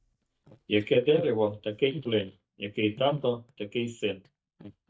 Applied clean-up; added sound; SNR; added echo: neural mask model DeepFilterNet 3.